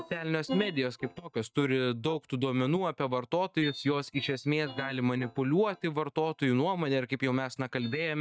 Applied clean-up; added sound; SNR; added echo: neural mask model DeepFilterNet 3.